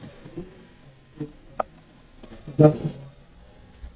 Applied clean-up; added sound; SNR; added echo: neural mask model DeepFilterNet 3.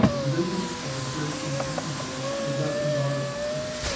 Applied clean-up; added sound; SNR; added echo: none; Car; -3 dB; reverberation time 0.9 s.